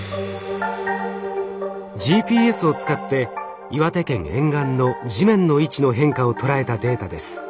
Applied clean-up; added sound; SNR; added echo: none; none; none; none.